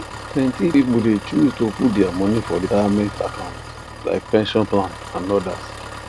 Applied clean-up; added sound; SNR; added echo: none; Engine; 13 dB; none.